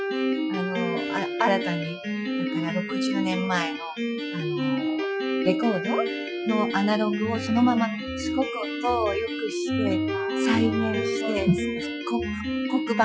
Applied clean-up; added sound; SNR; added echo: classical method Wiener filter.